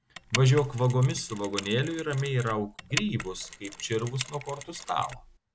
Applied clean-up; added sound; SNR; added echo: none; Mechanisms; 11 dB; none.